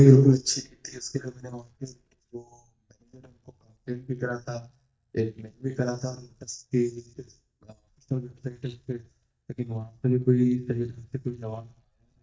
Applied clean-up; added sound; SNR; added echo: neural mask model DeepFilterNet 3.